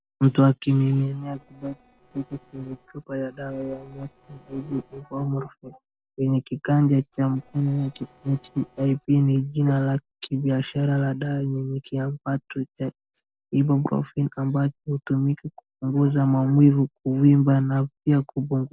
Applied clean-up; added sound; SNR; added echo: neural separator model SepFormer DNS4.